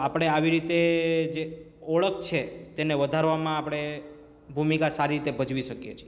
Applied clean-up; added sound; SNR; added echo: none; none; none; none.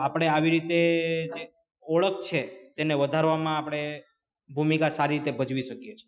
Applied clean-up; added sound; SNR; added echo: classical method Wiener filter.